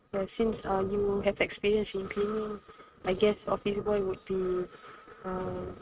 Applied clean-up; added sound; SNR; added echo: neural mask model RNNoise.